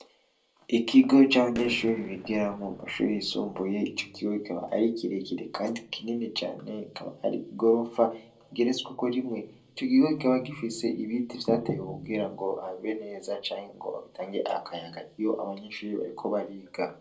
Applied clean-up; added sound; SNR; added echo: neural separator model SepFormer DNS4.